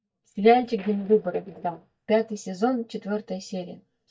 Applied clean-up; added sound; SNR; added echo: neural mask model DeepFilterNet 3.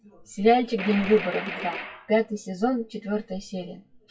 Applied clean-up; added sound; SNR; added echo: classical method WPE with log-MMSE.